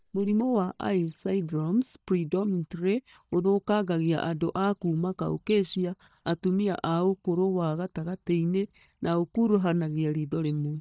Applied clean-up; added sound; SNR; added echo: neural mask model DeepFilterNet 3.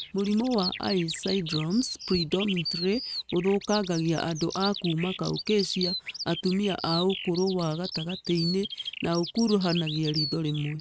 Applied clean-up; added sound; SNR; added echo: neural mask model RNNoise.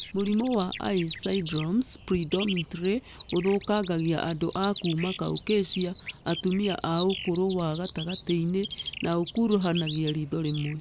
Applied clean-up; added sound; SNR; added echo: none; Bird vocalization, bird call, bird song; 8 dB; none.